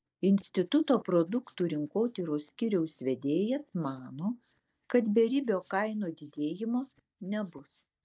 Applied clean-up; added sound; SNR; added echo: neural mask model DeepFilterNet 3.